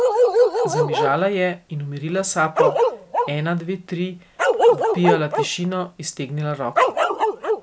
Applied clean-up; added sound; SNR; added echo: none; Bark; -3 dB; none.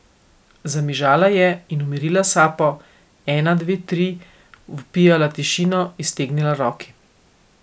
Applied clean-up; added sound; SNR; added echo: none; none; none; none.